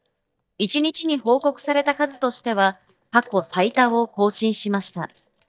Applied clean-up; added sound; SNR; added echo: neural mask model DeepFilterNet 3.